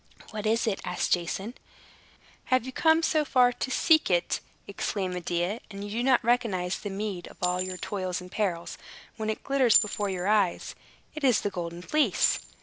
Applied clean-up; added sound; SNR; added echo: none; Chink, clink; 12 dB; none.